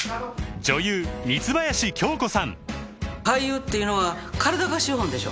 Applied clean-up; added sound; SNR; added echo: none; none; none; none.